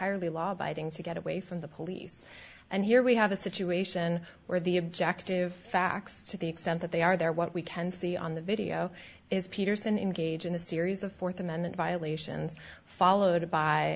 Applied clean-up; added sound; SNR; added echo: none; none; none; none.